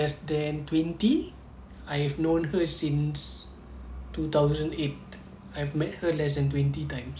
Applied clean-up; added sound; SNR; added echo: none; none; none; none.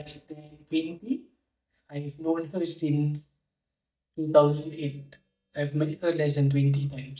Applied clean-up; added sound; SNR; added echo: neural mask model DeepFilterNet 3.